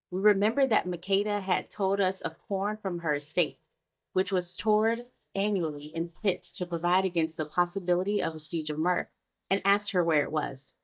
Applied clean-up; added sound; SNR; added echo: neural mask model DeepFilterNet 3.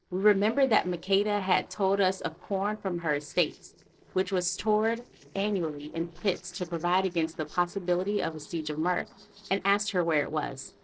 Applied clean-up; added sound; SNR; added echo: neural separator model SepFormer DNS4.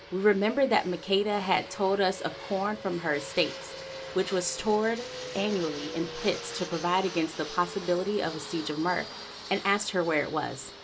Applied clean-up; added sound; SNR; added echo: none; Fixed-wing aircraft, airplane; 12 dB; reverberation time 0.2 s.